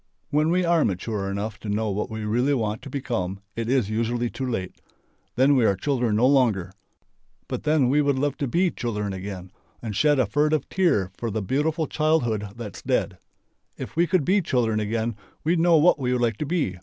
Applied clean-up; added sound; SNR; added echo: none; none; none; none.